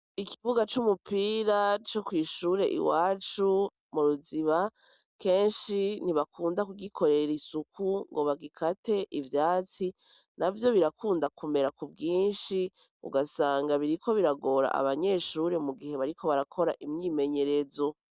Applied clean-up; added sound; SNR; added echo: none; none; none; none.